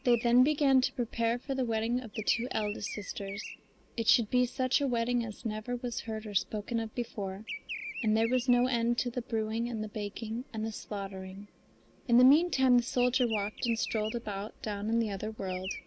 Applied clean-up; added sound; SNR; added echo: none; Bird vocalization, bird call, bird song; 16 dB; none.